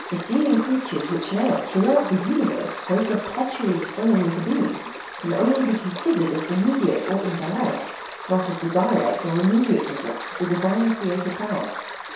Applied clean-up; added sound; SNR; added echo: none; Stream; 11 dB; reverberation time 0.7 s.